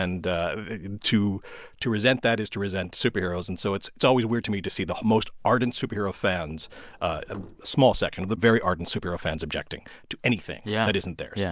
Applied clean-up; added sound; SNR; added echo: neural mask model Resemble Enhance denoiser.